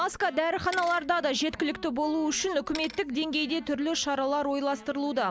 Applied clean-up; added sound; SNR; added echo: none; Bicycle + Wind instrument, woodwind instrument; 20 dB; none.